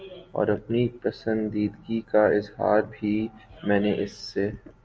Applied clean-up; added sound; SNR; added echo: none; none; none; none.